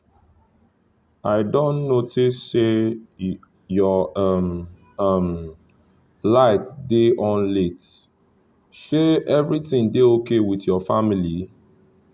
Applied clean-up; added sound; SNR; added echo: none; none; none; none.